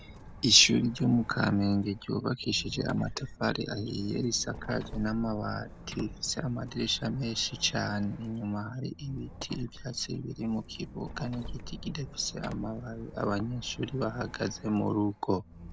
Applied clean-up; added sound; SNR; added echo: none; Squeak; 14 dB; none.